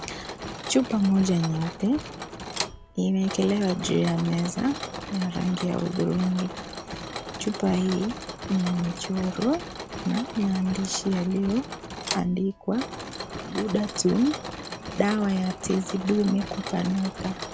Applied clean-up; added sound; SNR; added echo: none; Mechanisms; 9 dB; none.